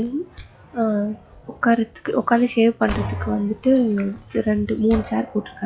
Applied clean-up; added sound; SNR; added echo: classical method log-MMSE.